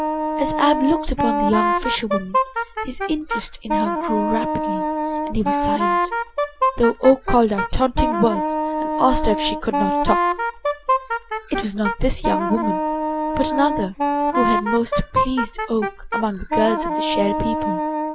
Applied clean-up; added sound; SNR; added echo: none; Wind instrument, woodwind instrument; 0 dB; none.